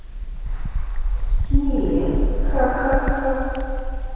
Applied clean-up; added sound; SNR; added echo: none; Bird; -4 dB; reverberation time 2.2 s.